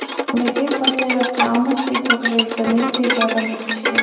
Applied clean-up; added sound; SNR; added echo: none; Bowed string instrument; 1 dB; reverberation time 1.0 s.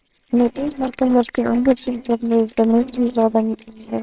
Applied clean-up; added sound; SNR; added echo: neural separator model SepFormer WHAMR!.